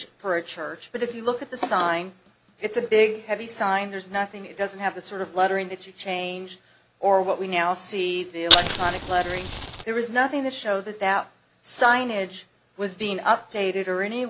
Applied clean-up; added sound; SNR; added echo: none; Fire; -2 dB; none.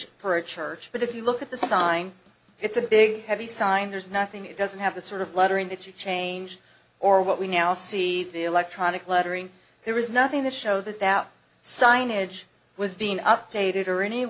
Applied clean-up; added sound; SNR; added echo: none; none; none; none.